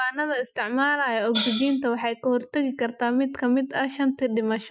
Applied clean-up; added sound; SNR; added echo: classical method Wiener filter.